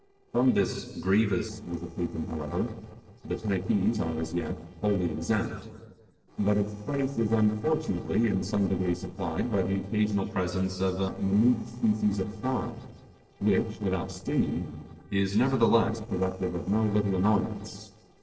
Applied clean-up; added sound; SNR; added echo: neural separator model SepFormer DNS4.